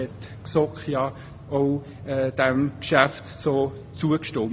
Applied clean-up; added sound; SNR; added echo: none; Train; 16 dB; none.